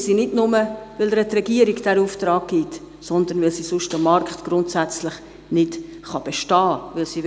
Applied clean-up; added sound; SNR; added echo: none; none; none; none.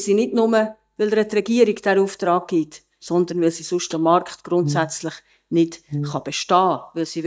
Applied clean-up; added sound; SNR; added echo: neural mask model DeepFilterNet 3.